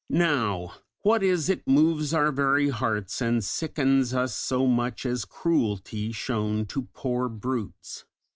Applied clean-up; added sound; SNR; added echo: none; none; none; none.